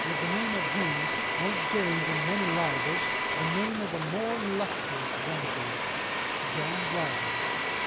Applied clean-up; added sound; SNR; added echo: none; Domestic sounds, home sounds + Stream; -4 dB; none.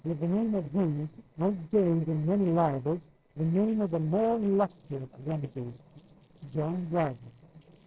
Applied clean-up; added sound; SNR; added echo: neural separator model SepFormer DNS4.